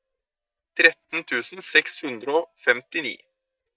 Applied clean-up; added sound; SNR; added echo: neural mask model DeepFilterNet 3.